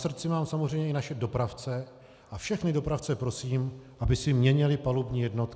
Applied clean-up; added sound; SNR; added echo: none; none; none; none.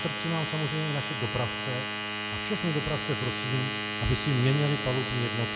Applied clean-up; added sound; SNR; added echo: none; Domestic sounds, home sounds; 2 dB; none.